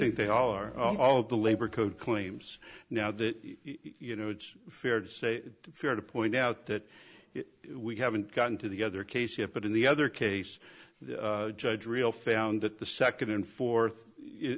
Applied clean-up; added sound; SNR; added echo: none; Keyboard (musical); 13 dB; none.